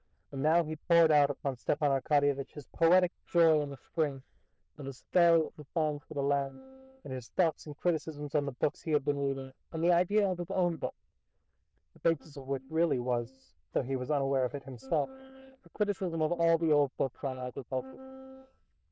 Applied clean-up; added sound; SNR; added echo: neural diffusion model UNIVERSE++.